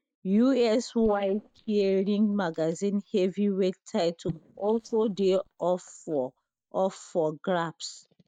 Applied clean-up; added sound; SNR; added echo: neural mask model DeepFilterNet 3.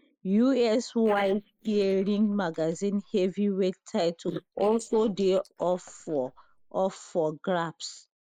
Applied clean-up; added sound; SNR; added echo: neural mask model Resemble Enhance denoiser.